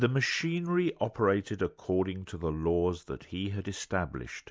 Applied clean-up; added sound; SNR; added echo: none; none; none; none.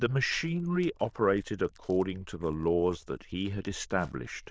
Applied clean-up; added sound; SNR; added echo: neural diffusion model UNIVERSE++.